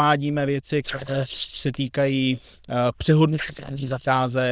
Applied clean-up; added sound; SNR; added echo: neural diffusion model UNIVERSE++.